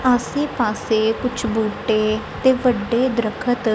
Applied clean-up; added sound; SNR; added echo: none; none; none; none.